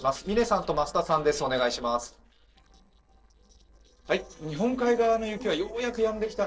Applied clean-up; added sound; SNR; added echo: neural separator model SepFormer DNS4.